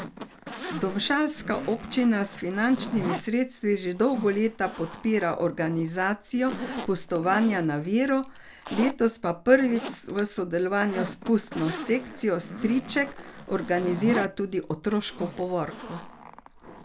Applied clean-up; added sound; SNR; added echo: none; Zipper (clothing); 12 dB; none.